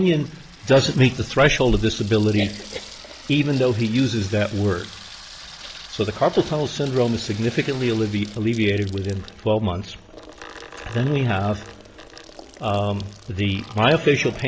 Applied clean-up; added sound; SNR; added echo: none; Sink (filling or washing) / Water tap, faucet; 19 dB; none.